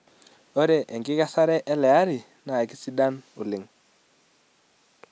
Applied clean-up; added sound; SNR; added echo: none; none; none; none.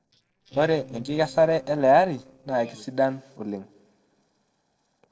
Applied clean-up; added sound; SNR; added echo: neural separator model SepFormer DNS4.